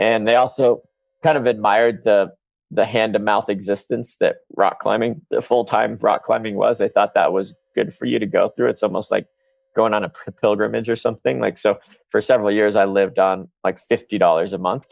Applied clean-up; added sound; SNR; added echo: neural mask model DeepFilterNet 3.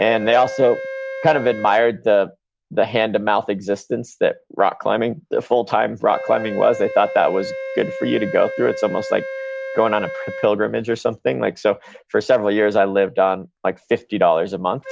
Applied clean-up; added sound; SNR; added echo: none; Wind instrument, woodwind instrument; 13 dB; none.